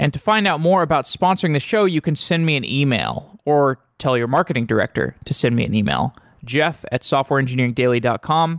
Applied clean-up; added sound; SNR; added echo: none; none; none; none.